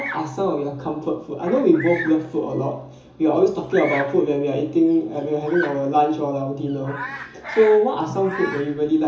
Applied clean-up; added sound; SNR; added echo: none; Bird vocalization, bird call, bird song; 14 dB; reverberation time 0.7 s.